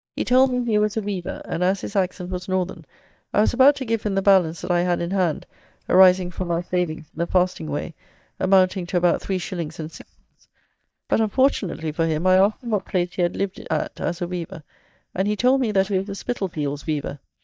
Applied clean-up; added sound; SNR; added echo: neural mask model DeepFilterNet 3.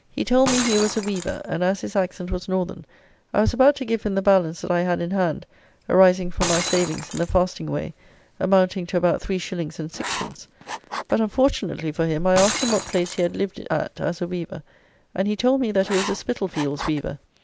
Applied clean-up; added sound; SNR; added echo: none; Writing + Shatter; 11 dB; none.